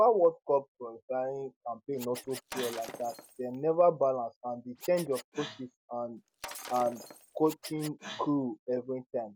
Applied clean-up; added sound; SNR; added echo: none; Shatter + Scratching (performance technique); 16 dB; none.